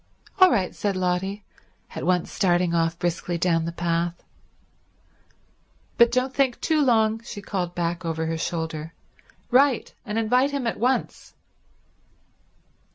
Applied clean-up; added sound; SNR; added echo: none; none; none; none.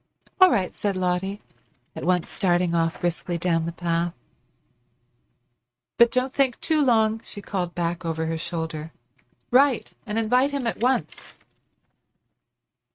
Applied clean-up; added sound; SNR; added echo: neural mask model RNNoise.